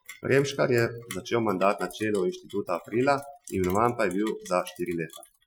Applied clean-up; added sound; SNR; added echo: classical method Wiener filter.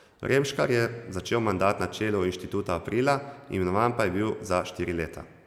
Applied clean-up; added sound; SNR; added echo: none; none; none; none.